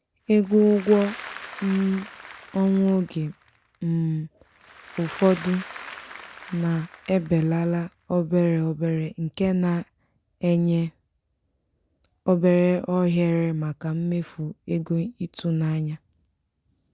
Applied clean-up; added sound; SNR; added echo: none; Applause / Crowd; 17 dB; none.